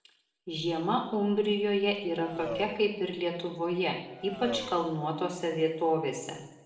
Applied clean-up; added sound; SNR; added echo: none; Race car, auto racing; 13 dB; reverberation time 0.9 s.